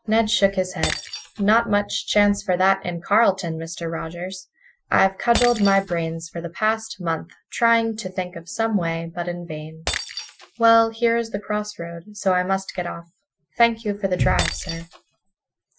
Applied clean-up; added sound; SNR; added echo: classical method Wiener filter.